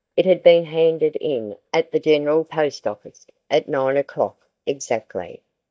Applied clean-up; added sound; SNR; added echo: neural mask model DeepFilterNet 3.